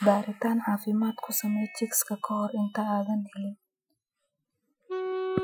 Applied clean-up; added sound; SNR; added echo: classical method Wiener filter.